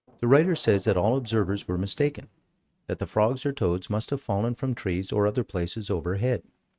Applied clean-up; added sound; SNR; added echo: neural mask model RNNoise.